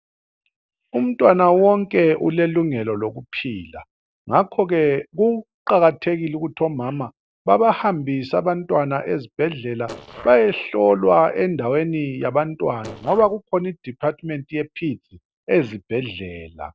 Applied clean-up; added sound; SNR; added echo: neural separator model SepFormer DNS4.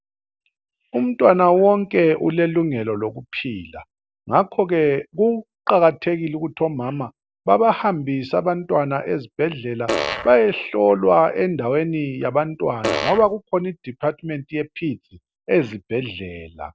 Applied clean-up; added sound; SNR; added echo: none; Fart; 3 dB; none.